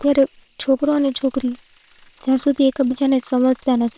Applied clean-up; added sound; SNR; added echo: neural separator model SepFormer WHAM!.